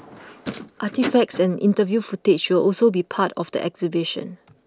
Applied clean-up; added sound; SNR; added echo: none; none; none; none.